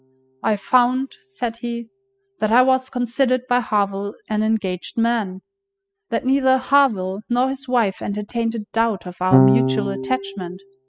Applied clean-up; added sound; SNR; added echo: classical method spectral subtraction.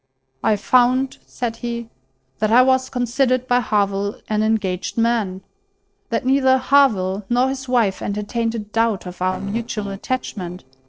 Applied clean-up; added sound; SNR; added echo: neural separator model SepFormer DNS4.